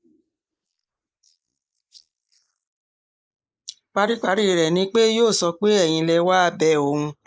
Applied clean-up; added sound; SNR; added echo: neural mask model Resemble Enhance denoiser.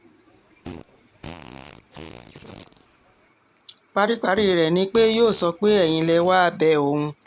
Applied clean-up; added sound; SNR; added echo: none; Fart; 20 dB; none.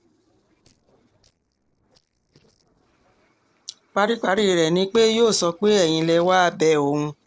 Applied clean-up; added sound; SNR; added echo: neural separator model SepFormer DNS4.